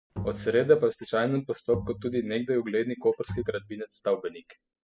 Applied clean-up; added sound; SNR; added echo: classical method spectral subtraction.